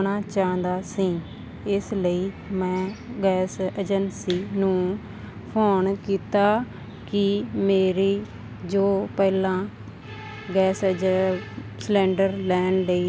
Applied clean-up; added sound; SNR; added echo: none; none; none; none.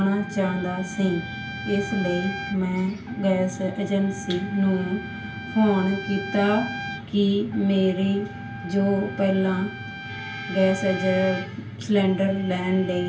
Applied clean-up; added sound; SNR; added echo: none; Trumpet; 13 dB; reverberation time 0.3 s.